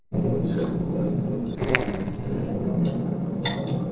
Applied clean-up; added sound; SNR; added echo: neural separator model SepFormer DNS4.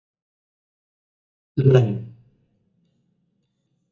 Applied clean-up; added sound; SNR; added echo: neural mask model DeepFilterNet 3.